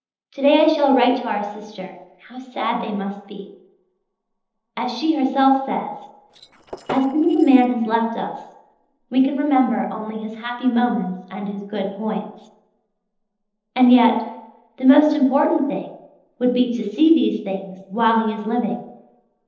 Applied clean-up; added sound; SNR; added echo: neural separator model SepFormer DNS4.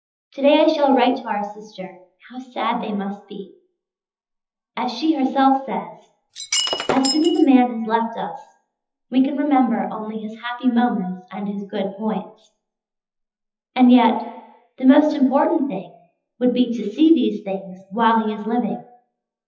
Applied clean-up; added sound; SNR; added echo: classical method WPE with log-MMSE.